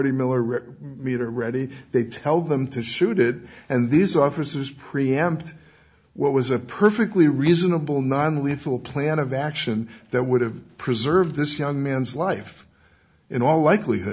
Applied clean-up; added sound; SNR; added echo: none; none; none; none.